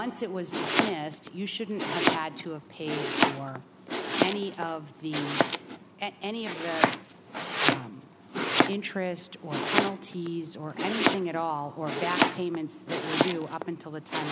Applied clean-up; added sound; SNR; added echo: none; Domestic sounds, home sounds; -4 dB; none.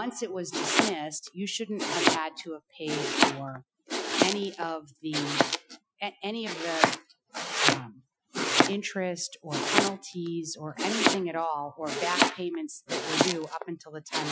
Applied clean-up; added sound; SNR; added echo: classical method Wiener filter.